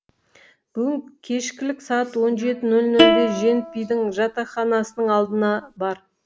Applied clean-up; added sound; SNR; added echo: none; Plucked string instrument; 1 dB; none.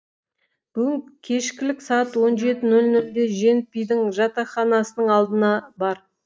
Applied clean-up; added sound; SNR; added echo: neural mask model DeepFilterNet 3.